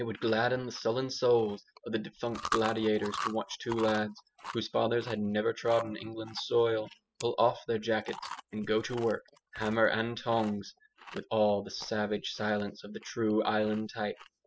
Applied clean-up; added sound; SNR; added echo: classical method spectral subtraction.